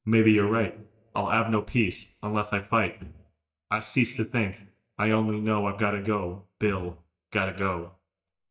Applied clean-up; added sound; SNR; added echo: neural mask model DeepFilterNet 3.